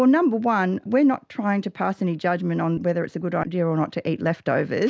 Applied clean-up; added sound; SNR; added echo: none; none; none; none.